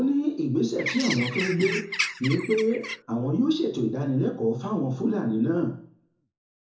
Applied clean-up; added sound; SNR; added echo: none; Bird; 5 dB; reverberation time 0.6 s.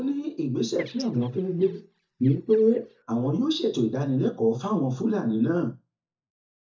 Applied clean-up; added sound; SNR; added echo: neural mask model DeepFilterNet 3.